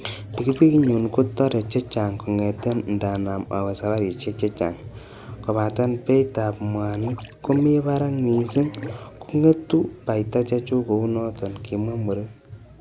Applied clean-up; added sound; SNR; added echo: none; Splash, splatter; 18 dB; none.